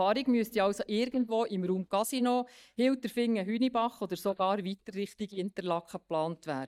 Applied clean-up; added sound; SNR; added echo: neural mask model DeepFilterNet 3.